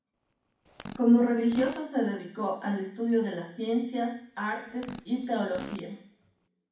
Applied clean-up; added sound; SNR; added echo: none; Fart; 17 dB; reverberation time 0.6 s.